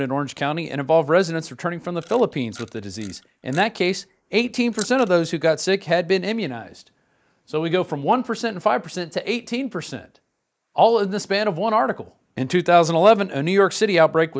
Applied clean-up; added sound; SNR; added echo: neural mask model Resemble Enhance denoiser.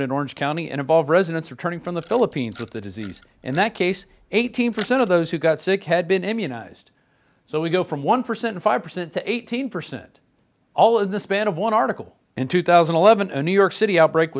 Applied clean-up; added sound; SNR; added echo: none; Camera; 20 dB; none.